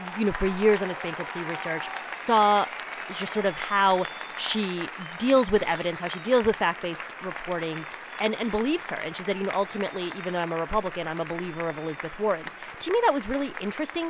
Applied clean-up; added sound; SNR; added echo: none; Applause; 10 dB; none.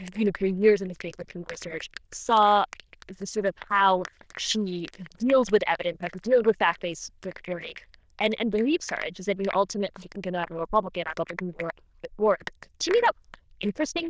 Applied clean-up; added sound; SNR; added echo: neural diffusion model UNIVERSE++.